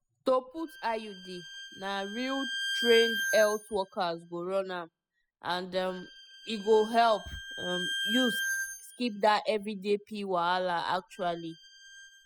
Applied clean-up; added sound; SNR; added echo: classical method spectral subtraction.